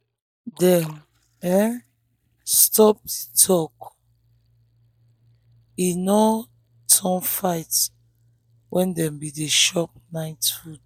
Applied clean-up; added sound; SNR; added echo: neural mask model DeepFilterNet 3.